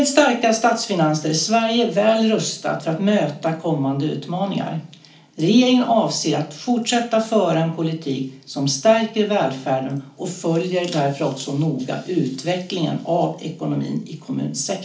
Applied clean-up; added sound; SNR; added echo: none; none; none; reverberation time 0.4 s.